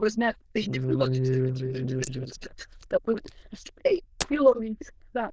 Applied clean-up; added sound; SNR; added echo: neural diffusion model UNIVERSE++.